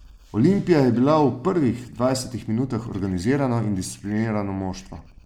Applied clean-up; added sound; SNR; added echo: neural mask model Resemble Enhance denoiser.